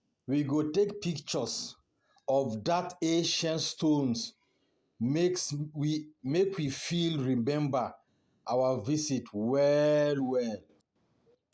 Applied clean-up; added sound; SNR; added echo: none; none; none; none.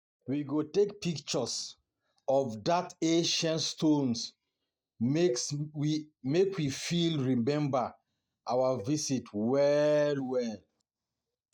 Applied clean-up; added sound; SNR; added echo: neural mask model DeepFilterNet 3.